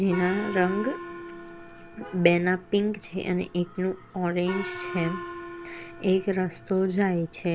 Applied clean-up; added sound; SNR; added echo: none; Gong; 12 dB; none.